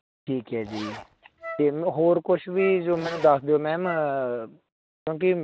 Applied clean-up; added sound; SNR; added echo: none; Zipper (clothing) + Wind instrument, woodwind instrument; 16 dB; none.